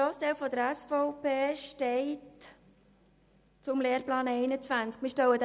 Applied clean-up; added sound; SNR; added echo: none; none; none; none.